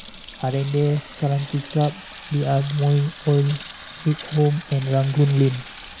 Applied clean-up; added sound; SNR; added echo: none; Sink (filling or washing) / Water tap, faucet; 14 dB; none.